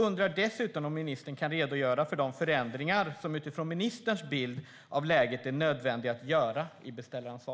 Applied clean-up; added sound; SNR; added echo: none; none; none; none.